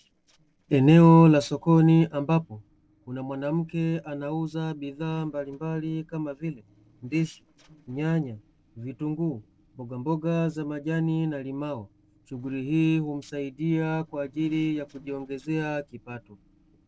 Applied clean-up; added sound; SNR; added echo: neural separator model SepFormer DNS4.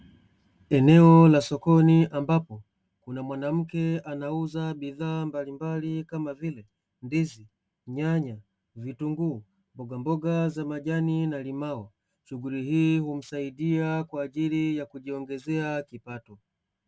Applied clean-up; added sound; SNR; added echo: none; none; none; none.